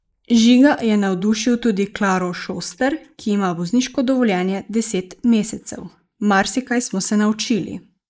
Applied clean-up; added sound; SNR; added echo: neural mask model Resemble Enhance denoiser.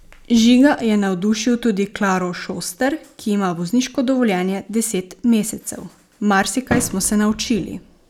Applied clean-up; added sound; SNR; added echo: none; none; none; none.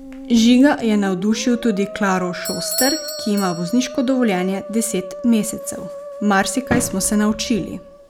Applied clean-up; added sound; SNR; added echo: none; Musical instrument + Bell / Doorbell; 11 dB; none.